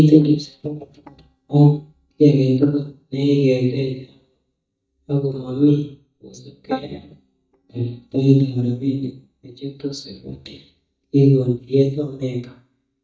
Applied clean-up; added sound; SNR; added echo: neural mask model DeepFilterNet 3.